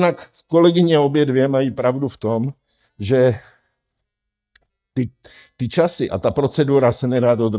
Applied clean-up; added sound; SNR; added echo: neural mask model DeepFilterNet 3.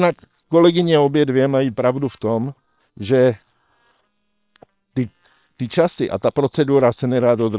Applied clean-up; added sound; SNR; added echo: neural separator model SepFormer WHAM!.